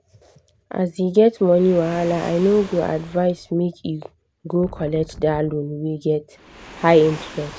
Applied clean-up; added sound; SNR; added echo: none; Waves, surf + Wind; 20 dB; none.